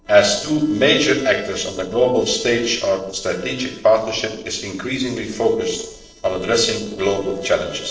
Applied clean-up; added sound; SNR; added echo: neural separator model SepFormer DNS4.